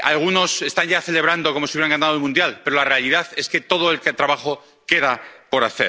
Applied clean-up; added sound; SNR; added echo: none; none; none; none.